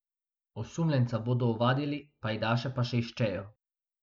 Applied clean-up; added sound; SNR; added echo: none; none; none; none.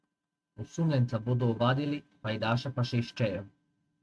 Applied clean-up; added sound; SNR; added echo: neural mask model RNNoise.